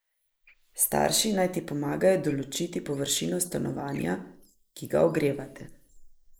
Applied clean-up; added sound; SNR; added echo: neural mask model Resemble Enhance denoiser.